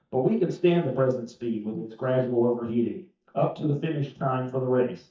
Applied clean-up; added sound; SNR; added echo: neural mask model DeepFilterNet 3.